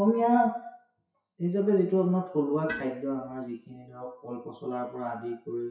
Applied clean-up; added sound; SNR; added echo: classical method WPE with log-MMSE.